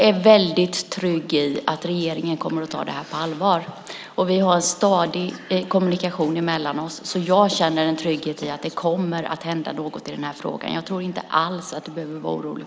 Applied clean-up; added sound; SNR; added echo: none; none; none; none.